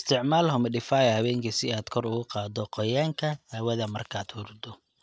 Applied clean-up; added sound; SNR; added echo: neural mask model DeepFilterNet 3.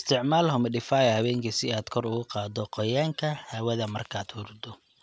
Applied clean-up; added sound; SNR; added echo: none; none; none; none.